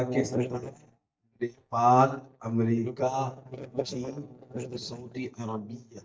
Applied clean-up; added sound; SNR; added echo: neural mask model DeepFilterNet 3.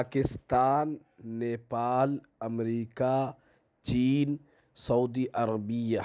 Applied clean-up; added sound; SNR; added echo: none; none; none; none.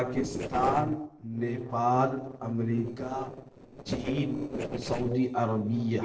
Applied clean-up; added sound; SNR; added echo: neural separator model SepFormer DNS4.